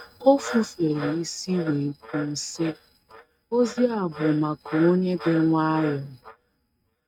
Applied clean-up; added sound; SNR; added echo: neural mask model RNNoise.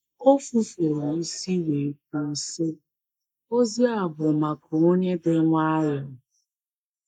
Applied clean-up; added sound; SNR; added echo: neural mask model Resemble Enhance denoiser.